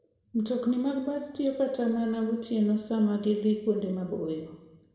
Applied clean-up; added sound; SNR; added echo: none; none; none; reverberation time 1.0 s.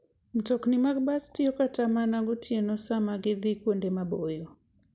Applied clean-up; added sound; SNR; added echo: none; none; none; none.